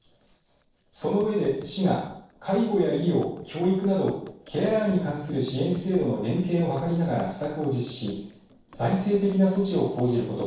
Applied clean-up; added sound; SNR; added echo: neural separator model SepFormer DNS4.